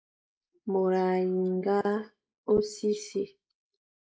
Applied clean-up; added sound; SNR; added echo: neural mask model Resemble Enhance denoiser.